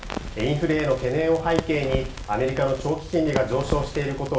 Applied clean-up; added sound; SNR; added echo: none; Crackle; 8 dB; reverberation time 0.5 s.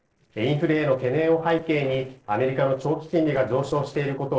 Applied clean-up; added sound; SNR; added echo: neural separator model SepFormer DNS4.